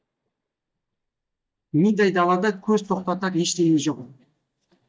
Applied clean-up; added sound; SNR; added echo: neural mask model DeepFilterNet 3.